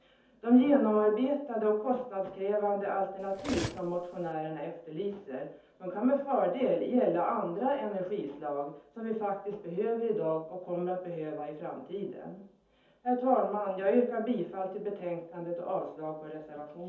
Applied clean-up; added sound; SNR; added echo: none; Cutlery, silverware; 10 dB; reverberation time 0.5 s.